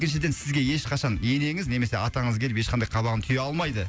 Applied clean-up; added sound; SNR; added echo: none; none; none; none.